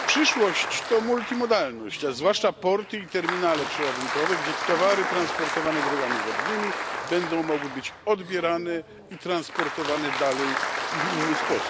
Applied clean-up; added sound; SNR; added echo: none; Applause; 4 dB; none.